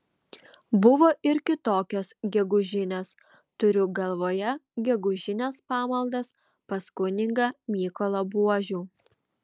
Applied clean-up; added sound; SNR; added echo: none; none; none; none.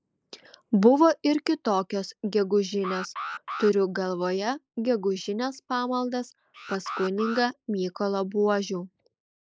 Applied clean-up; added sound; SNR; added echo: neural mask model Resemble Enhance denoiser.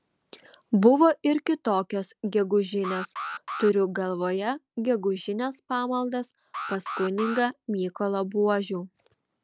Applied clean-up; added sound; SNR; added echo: none; Alarm; 11 dB; none.